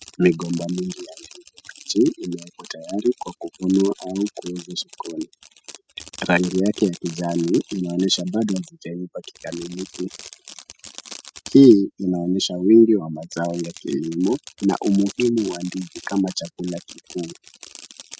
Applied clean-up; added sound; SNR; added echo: classical method spectral subtraction.